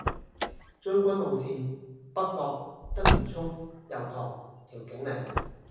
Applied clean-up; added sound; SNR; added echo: none; Car; 0 dB; reverberation time 1.1 s.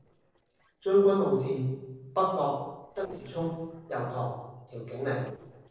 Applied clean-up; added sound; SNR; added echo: neural separator model SepFormer DNS4.